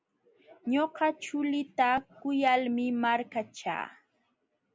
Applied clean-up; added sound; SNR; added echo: none; none; none; none.